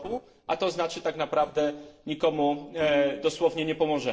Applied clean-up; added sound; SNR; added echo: neural separator model SepFormer DNS4.